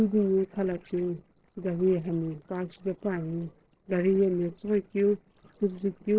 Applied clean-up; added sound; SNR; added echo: neural separator model SepFormer DNS4.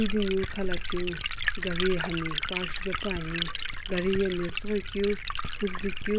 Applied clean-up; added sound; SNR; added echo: none; Liquid; 0 dB; none.